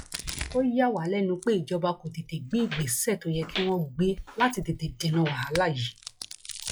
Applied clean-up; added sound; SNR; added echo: classical method log-MMSE.